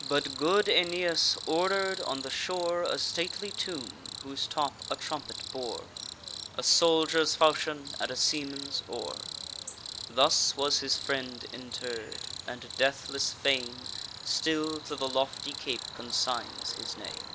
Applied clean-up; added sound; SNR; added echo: none; Cricket; 9 dB; none.